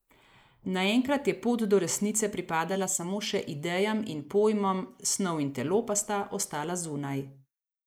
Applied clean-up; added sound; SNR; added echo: neural mask model Resemble Enhance denoiser.